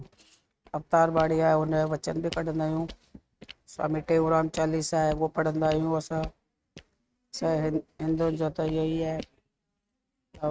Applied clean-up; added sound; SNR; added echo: neural mask model RNNoise.